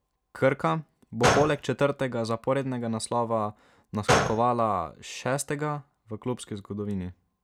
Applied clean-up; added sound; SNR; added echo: none; Gunshot, gunfire; 2 dB; none.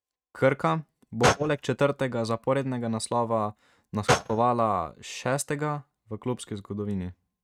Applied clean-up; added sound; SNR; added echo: neural mask model RNNoise.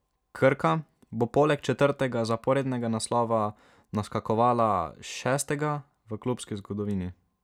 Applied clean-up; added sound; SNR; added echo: none; none; none; none.